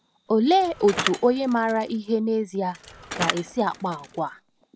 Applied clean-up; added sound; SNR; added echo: none; Bicycle; 10 dB; none.